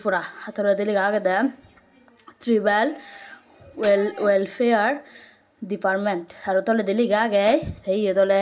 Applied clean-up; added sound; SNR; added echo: none; Tools; 18 dB; reverberation time 0.4 s.